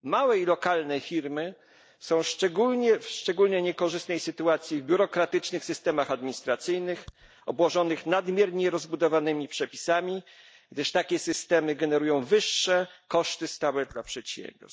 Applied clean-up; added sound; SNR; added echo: neural mask model DeepFilterNet 3.